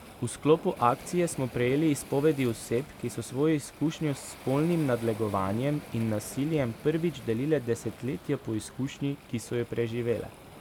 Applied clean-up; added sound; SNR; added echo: none; Waves, surf; 17 dB; none.